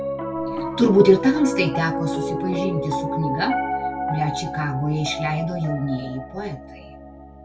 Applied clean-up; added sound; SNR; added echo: none; Piano; 4 dB; reverberation time 0.1 s.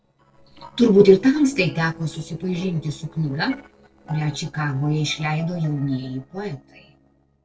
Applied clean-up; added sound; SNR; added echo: neural separator model SepFormer DNS4.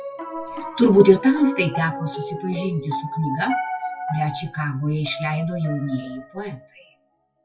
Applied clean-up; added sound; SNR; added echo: classical method WPE with log-MMSE.